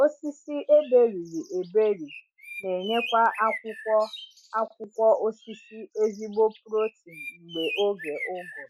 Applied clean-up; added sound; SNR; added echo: none; Bird; 15 dB; none.